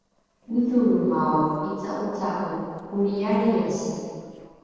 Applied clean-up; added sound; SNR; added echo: neural separator model SepFormer DNS4.